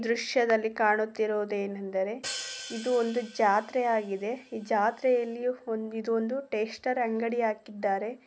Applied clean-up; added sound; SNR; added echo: none; Hi-hat; 14 dB; none.